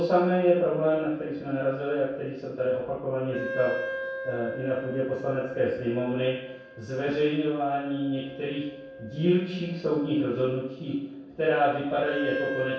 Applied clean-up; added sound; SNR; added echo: none; Wind instrument, woodwind instrument; 12 dB; reverberation time 0.7 s.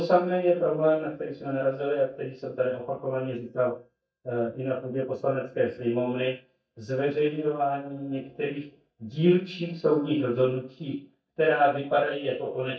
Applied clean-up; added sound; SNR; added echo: neural mask model DeepFilterNet 3.